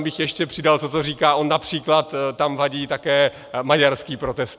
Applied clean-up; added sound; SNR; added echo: none; none; none; none.